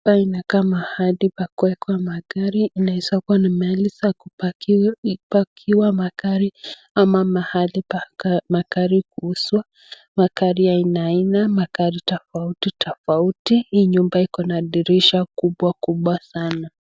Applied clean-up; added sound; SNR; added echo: none; none; none; none.